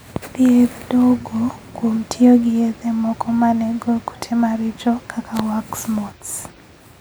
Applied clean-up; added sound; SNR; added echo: none; none; none; none.